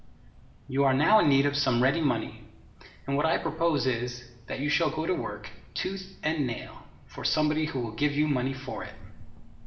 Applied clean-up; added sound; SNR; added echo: none; Cricket; 19 dB; reverberation time 0.7 s.